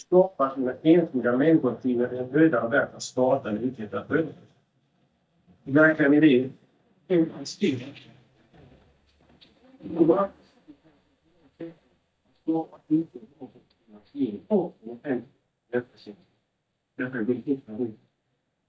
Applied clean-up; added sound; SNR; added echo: neural mask model DeepFilterNet 3.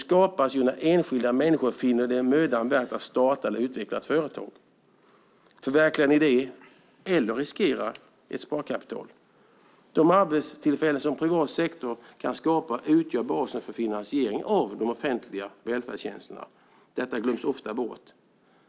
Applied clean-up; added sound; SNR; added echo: none; none; none; none.